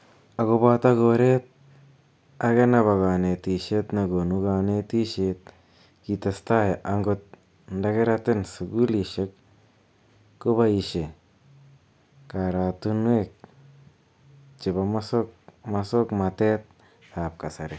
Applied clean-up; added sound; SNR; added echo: none; none; none; none.